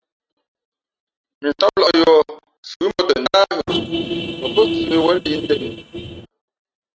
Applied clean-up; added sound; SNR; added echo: neural mask model RNNoise.